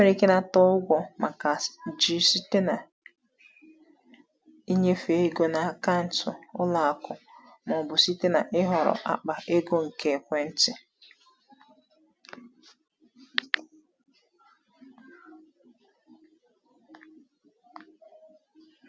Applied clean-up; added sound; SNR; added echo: none; none; none; none.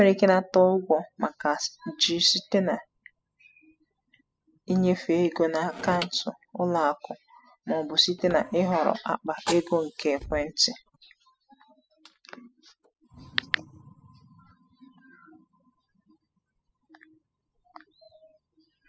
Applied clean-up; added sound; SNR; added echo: classical method spectral subtraction.